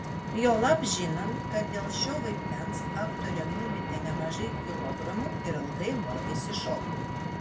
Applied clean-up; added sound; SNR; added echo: none; Vehicle; 1 dB; reverberation time 0.4 s.